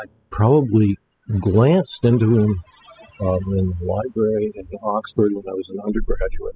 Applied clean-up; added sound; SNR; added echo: classical method spectral subtraction.